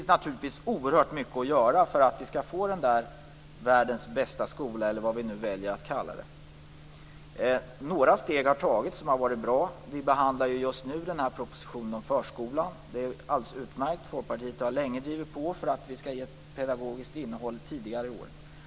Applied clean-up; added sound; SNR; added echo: none; none; none; none.